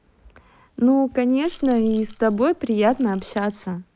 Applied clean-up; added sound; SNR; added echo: neural mask model Resemble Enhance denoiser.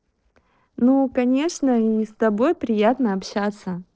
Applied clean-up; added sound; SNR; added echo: neural separator model SepFormer DNS4.